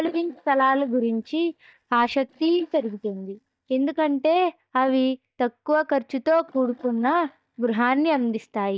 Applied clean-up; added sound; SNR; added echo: neural mask model DeepFilterNet 3.